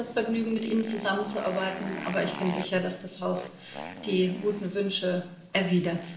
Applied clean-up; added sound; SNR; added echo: none; Motorcycle; 13 dB; reverberation time 0.7 s.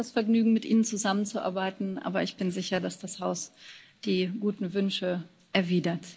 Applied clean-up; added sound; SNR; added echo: none; none; none; none.